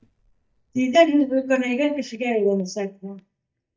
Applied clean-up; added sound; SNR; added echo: neural mask model DeepFilterNet 3.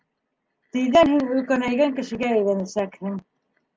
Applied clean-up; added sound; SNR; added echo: none; none; none; none.